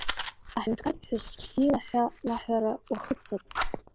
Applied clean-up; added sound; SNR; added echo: neural mask model Resemble Enhance denoiser.